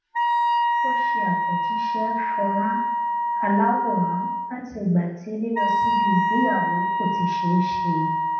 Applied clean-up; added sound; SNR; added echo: none; Wind instrument, woodwind instrument; -3 dB; reverberation time 0.9 s.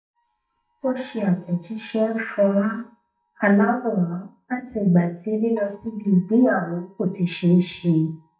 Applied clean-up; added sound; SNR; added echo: neural mask model DeepFilterNet 3.